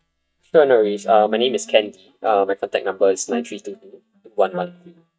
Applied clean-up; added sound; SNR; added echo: neural mask model DeepFilterNet 3.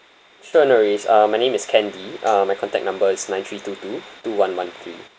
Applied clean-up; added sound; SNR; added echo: none; none; none; none.